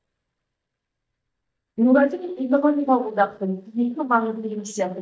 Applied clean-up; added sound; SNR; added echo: neural mask model DeepFilterNet 3.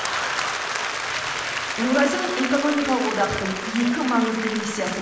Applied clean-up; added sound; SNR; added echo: none; Applause / Crowd; 4 dB; reverberation time 1.0 s.